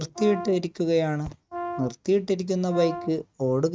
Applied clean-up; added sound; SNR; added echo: neural mask model RNNoise.